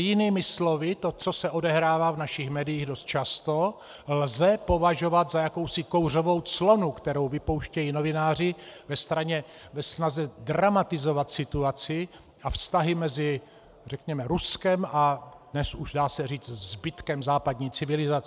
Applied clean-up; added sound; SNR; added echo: none; none; none; none.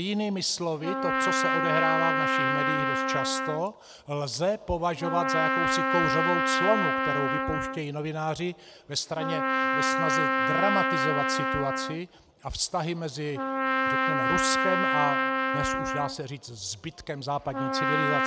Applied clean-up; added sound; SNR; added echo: none; Trumpet; -3 dB; none.